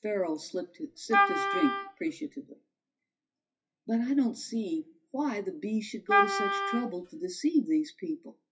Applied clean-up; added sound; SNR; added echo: classical method WPE with log-MMSE.